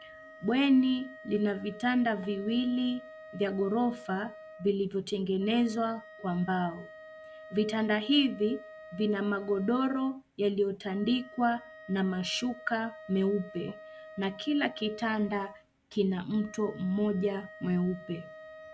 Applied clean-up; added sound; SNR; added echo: none; Wind instrument, woodwind instrument; 18 dB; none.